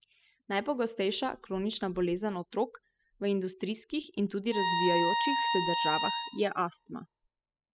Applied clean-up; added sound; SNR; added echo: classical method spectral subtraction.